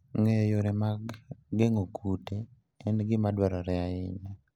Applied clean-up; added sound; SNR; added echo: none; none; none; none.